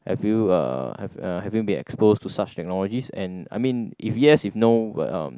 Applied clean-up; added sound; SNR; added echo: none; none; none; none.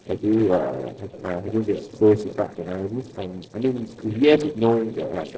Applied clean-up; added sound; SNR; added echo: neural separator model SepFormer DNS4.